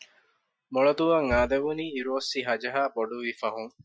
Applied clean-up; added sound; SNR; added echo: classical method Wiener filter.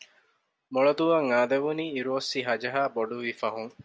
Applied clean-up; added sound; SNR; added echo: none; none; none; none.